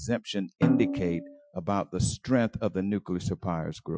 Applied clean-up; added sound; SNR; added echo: classical method Wiener filter.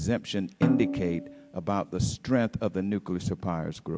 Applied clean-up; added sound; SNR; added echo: none; Snare drum; 4 dB; none.